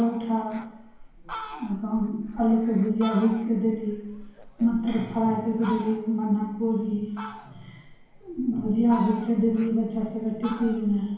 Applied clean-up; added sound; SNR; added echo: none; Fowl; 16 dB; reverberation time 1.0 s.